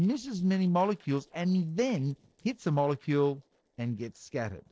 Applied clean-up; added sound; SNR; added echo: neural separator model SepFormer DNS4.